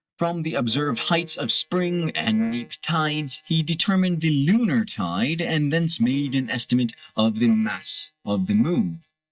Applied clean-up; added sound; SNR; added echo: neural mask model DeepFilterNet 3.